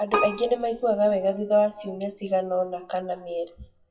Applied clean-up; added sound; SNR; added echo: classical method WPE with log-MMSE.